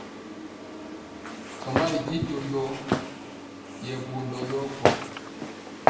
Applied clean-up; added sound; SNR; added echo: none; Walk, footsteps; -3 dB; reverberation time 1.3 s.